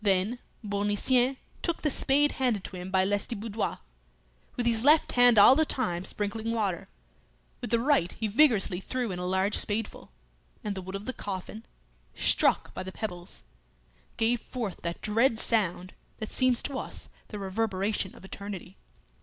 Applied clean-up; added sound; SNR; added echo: none; none; none; none.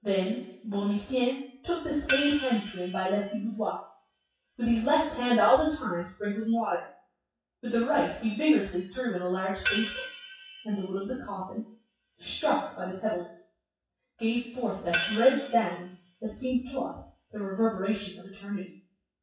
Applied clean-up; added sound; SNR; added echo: classical method WPE with log-MMSE.